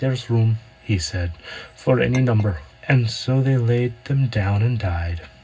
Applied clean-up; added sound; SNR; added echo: none; Chink, clink; 19 dB; reverberation time 0.4 s.